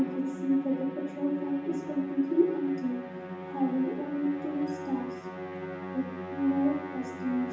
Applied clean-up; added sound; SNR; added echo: none; Musical instrument; 8 dB; reverberation time 0.7 s.